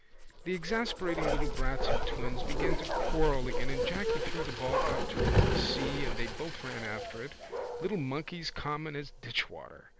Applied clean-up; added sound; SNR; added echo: none; Bark; -5 dB; none.